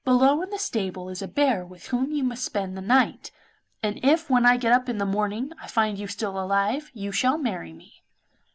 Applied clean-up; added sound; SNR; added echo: neural mask model Resemble Enhance denoiser.